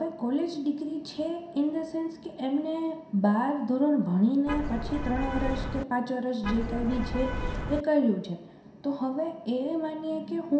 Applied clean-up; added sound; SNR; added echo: none; Vehicle horn, car horn, honking; 3 dB; reverberation time 0.7 s.